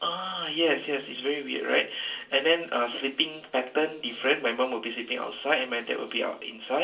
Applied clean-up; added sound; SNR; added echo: none; none; none; reverberation time 0.2 s.